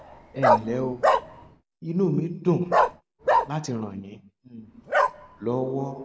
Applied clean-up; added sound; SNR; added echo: none; Bark; -3 dB; none.